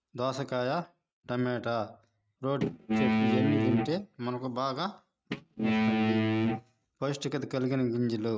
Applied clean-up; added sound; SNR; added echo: neural mask model RNNoise.